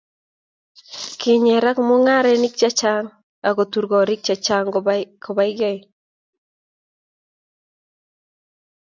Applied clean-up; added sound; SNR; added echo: none; none; none; none.